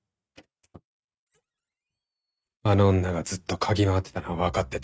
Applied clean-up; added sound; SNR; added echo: neural mask model RNNoise.